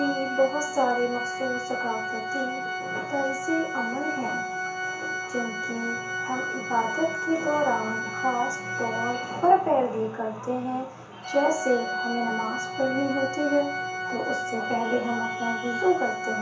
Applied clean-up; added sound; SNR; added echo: none; Organ; 4 dB; reverberation time 0.7 s.